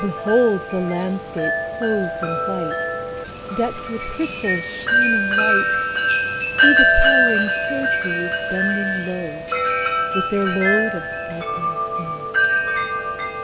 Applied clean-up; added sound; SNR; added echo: none; Wind chime; -4 dB; none.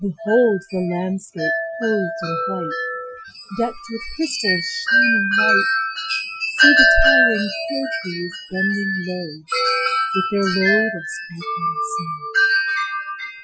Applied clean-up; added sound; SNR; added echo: classical method Wiener filter.